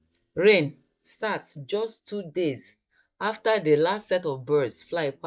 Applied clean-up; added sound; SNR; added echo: neural mask model DeepFilterNet 3.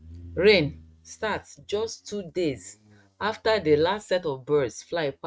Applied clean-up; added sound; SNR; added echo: neural mask model RNNoise.